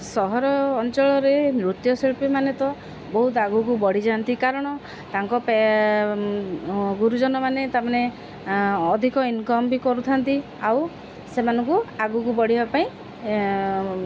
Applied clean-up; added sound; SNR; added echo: none; none; none; none.